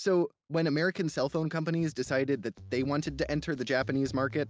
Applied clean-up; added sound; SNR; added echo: none; none; none; none.